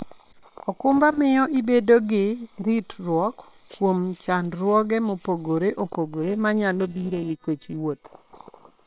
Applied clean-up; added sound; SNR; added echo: neural separator model SepFormer WHAM!.